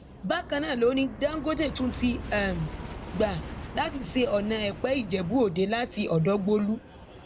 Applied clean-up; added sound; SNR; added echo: none; Aircraft; 12 dB; none.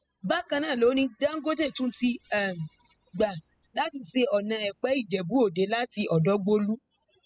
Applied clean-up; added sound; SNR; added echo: classical method spectral subtraction.